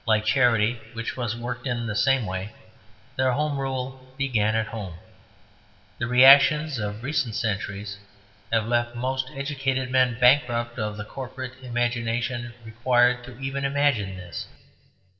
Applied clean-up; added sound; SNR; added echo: none; none; none; reverberation time 1.3 s.